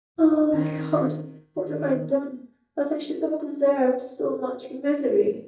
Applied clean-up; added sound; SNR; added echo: neural mask model DeepFilterNet 3.